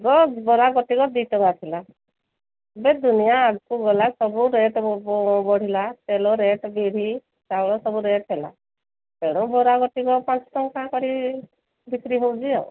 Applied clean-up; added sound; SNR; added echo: none; none; none; none.